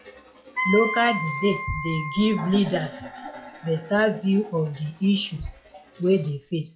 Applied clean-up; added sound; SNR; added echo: classical method log-MMSE.